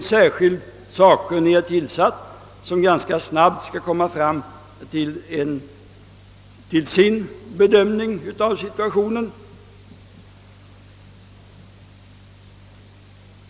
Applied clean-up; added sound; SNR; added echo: none; none; none; none.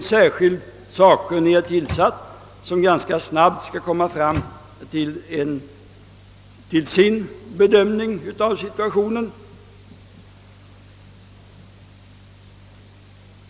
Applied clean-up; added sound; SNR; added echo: none; Microwave oven; 12 dB; none.